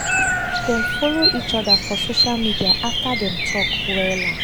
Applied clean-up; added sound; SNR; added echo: none; Bird vocalization, bird call, bird song; -4 dB; none.